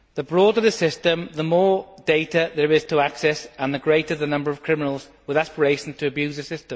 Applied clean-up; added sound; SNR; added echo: none; none; none; none.